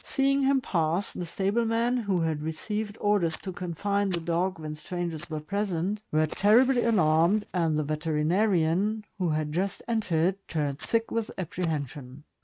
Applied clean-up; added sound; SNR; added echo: neural mask model RNNoise.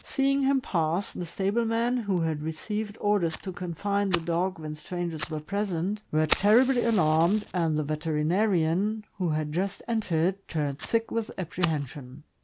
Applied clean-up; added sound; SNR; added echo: none; Fire; 13 dB; none.